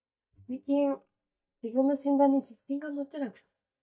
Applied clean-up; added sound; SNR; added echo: neural mask model DeepFilterNet 3.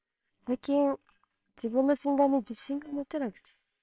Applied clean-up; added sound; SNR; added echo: neural separator model SepFormer WHAMR!.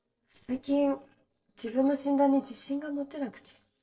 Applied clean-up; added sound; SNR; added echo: neural separator model SepFormer DNS4.